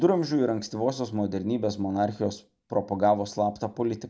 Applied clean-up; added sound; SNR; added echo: none; none; none; none.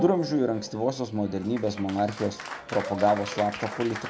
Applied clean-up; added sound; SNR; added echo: none; Applause; 10 dB; none.